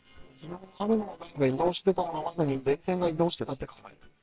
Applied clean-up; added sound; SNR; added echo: neural separator model SepFormer WHAMR!.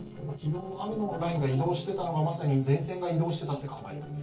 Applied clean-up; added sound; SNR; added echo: neural separator model SepFormer DNS4.